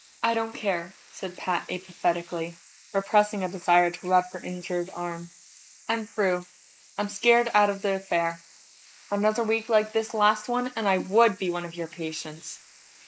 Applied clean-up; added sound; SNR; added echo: neural mask model Resemble Enhance denoiser.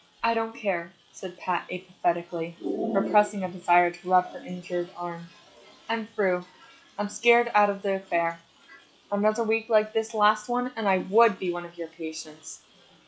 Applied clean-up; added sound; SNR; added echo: classical method log-MMSE.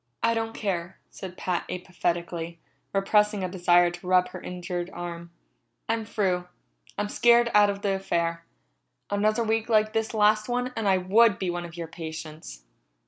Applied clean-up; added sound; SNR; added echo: none; none; none; none.